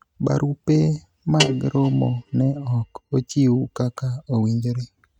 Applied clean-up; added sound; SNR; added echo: neural mask model RNNoise.